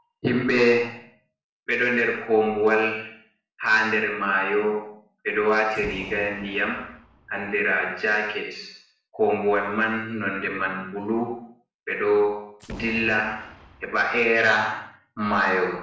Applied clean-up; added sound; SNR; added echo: none; Boom; 19 dB; reverberation time 0.6 s.